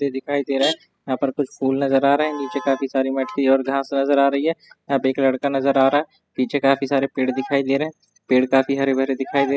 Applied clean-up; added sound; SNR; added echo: classical method spectral subtraction.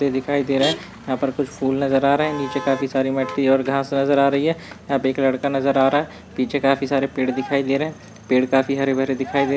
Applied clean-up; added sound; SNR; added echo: none; Motor vehicle (road); 15 dB; none.